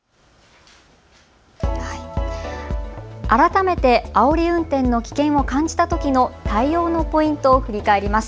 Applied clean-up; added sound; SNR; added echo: none; none; none; none.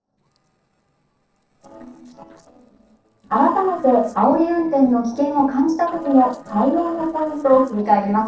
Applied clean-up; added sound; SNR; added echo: neural separator model SepFormer DNS4.